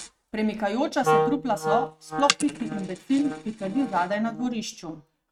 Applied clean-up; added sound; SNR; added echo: neural mask model RNNoise.